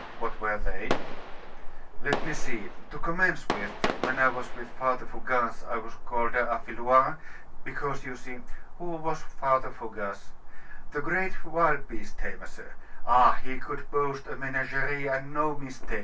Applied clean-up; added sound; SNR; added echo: none; Fireworks; 15 dB; reverberation time 0.2 s.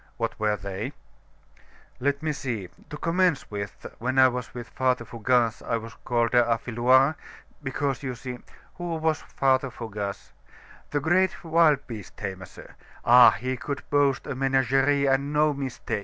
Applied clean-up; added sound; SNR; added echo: none; none; none; none.